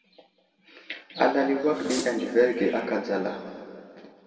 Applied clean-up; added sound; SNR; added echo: none; Fireworks; 16 dB; reverberation time 2.3 s.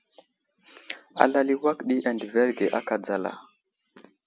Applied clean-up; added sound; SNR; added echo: none; none; none; none.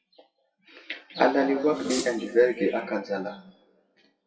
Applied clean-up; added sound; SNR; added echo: classical method WPE with log-MMSE.